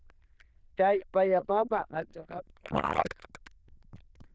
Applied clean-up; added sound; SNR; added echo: neural diffusion model UNIVERSE++.